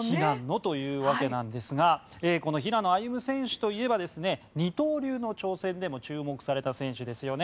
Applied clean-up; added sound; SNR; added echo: none; none; none; none.